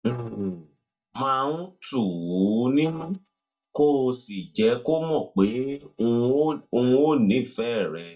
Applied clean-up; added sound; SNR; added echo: neural mask model DeepFilterNet 3.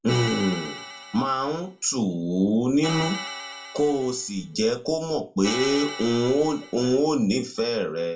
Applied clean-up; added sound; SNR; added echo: none; Organ; 12 dB; reverberation time 0.2 s.